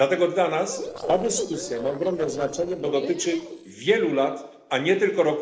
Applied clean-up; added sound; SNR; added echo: neural separator model SepFormer DNS4.